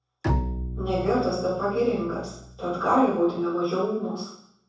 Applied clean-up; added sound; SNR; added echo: none; Bowed string instrument; 7 dB; reverberation time 0.7 s.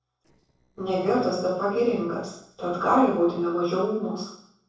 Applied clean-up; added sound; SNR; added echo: neural separator model SepFormer DNS4.